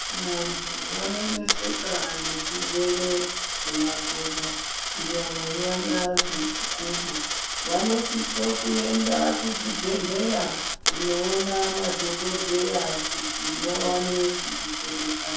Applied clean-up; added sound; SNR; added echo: none; Coin (dropping); 0 dB; reverberation time 0.7 s.